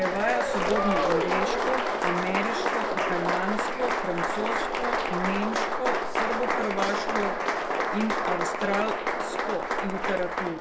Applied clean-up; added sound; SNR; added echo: none; Applause; -3 dB; reverberation time 0.4 s.